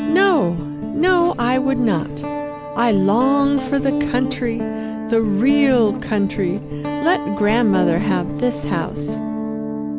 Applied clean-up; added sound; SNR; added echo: none; Guitar; 5 dB; none.